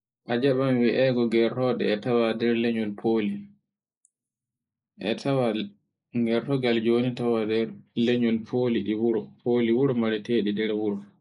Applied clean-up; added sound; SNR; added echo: neural mask model Resemble Enhance denoiser.